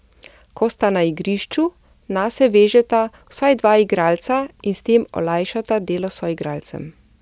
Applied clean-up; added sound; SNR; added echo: none; none; none; none.